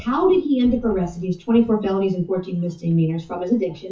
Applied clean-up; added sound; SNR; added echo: classical method WPE with log-MMSE.